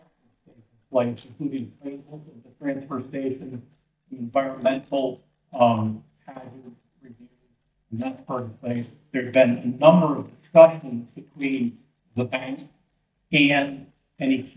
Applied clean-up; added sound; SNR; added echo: neural mask model DeepFilterNet 3.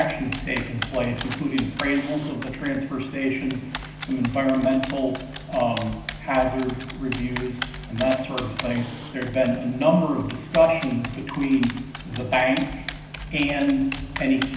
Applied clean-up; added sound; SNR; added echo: none; Typing; 10 dB; reverberation time 0.9 s.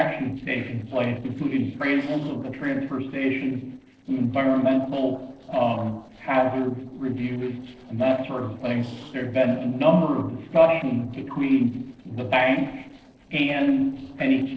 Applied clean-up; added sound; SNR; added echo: neural separator model SepFormer DNS4.